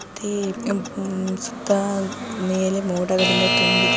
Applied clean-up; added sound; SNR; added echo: none; Alarm / Clock; 2 dB; none.